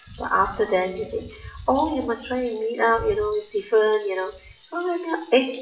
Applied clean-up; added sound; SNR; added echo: classical method WPE with log-MMSE.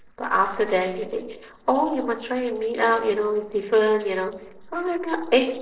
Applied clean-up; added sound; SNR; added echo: neural separator model SepFormer DNS4.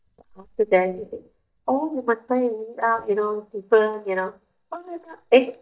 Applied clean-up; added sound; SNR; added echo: neural mask model DeepFilterNet 3.